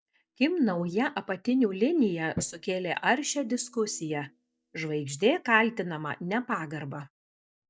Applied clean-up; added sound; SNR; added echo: neural mask model DeepFilterNet 3.